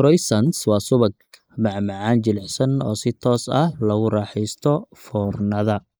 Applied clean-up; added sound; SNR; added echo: neural mask model Resemble Enhance denoiser.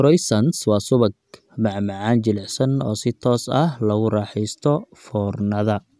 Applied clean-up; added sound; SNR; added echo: none; none; none; none.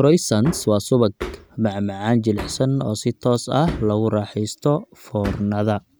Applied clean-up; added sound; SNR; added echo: none; Hammer; 16 dB; none.